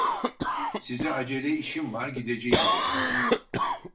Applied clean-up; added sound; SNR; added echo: none; Cough; -5 dB; reverberation time 0.2 s.